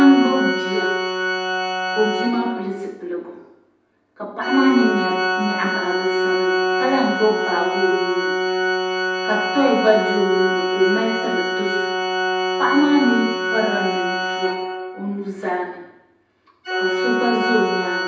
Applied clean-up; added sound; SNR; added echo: none; Organ; 1 dB; reverberation time 0.9 s.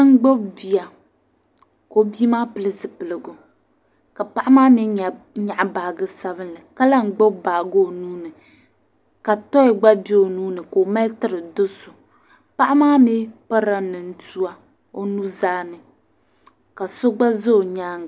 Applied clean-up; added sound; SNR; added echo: none; none; none; none.